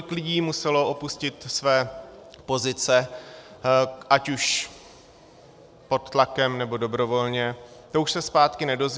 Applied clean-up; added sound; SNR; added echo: none; none; none; none.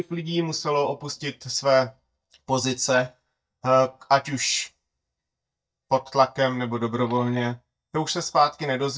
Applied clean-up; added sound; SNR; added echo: neural mask model DeepFilterNet 3.